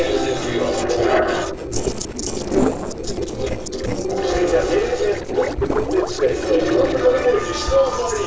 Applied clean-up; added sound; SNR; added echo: neural separator model SepFormer DNS4.